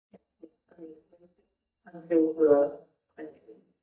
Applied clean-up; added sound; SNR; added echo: neural mask model DeepFilterNet 3.